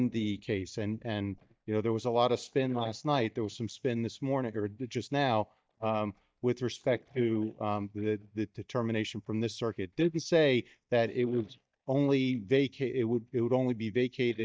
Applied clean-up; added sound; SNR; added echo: neural mask model DeepFilterNet 3.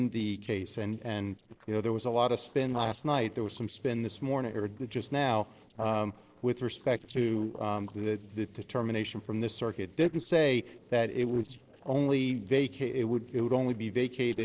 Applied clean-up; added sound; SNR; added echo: neural separator model SepFormer DNS4.